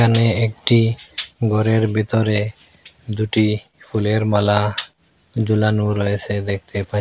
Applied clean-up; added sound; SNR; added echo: none; none; none; none.